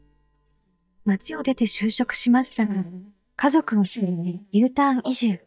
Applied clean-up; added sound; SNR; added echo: neural mask model DeepFilterNet 3.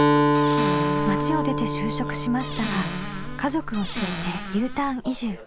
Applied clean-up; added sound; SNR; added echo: none; Squeak / Cupboard open or close + Acoustic guitar; -3 dB; none.